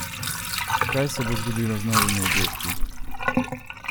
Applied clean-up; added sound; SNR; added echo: none; Sink (filling or washing) / Water; -1 dB; none.